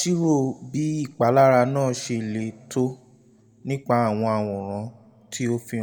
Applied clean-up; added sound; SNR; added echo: none; none; none; reverberation time 1.0 s.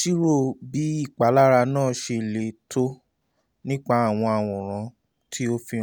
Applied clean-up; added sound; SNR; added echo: none; none; none; none.